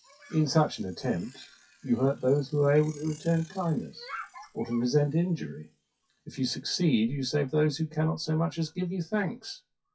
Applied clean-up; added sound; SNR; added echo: classical method WPE with log-MMSE.